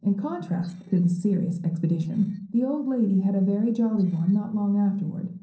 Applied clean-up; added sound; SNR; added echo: neural separator model SepFormer DNS4.